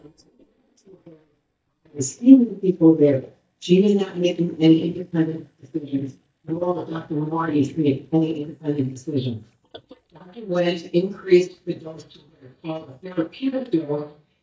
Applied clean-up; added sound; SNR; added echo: neural mask model DeepFilterNet 3.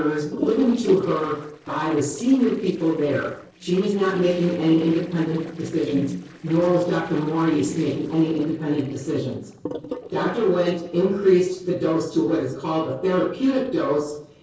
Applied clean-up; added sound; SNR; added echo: neural separator model SepFormer DNS4.